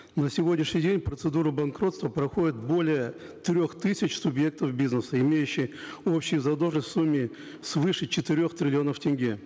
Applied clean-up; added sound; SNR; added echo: none; none; none; none.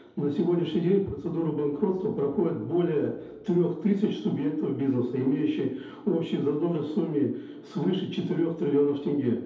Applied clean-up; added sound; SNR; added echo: none; none; none; reverberation time 2.2 s.